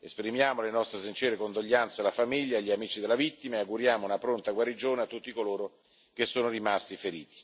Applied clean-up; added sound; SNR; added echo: none; none; none; none.